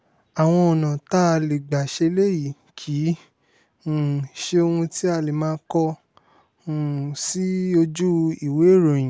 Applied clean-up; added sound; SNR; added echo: none; none; none; none.